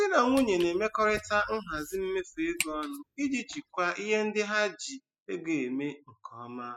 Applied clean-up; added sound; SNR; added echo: classical method spectral subtraction.